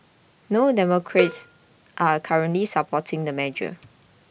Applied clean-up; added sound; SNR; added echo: none; Cowbell; 10 dB; none.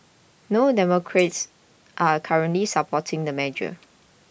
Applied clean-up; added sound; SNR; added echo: neural mask model Resemble Enhance denoiser.